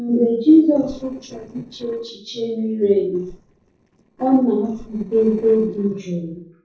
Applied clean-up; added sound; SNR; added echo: neural separator model SepFormer DNS4.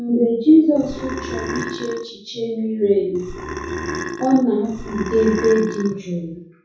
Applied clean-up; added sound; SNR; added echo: none; Burping, eructation; 9 dB; reverberation time 0.6 s.